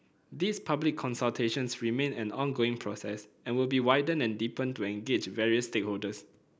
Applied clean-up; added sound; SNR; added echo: none; none; none; none.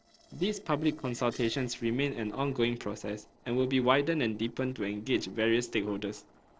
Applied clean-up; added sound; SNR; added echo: neural separator model SepFormer DNS4.